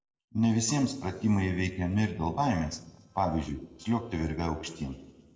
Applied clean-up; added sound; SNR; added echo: neural separator model SepFormer DNS4.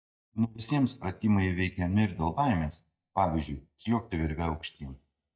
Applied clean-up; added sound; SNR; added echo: neural mask model DeepFilterNet 3.